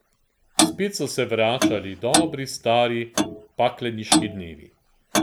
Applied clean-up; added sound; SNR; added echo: none; Clock; 0 dB; none.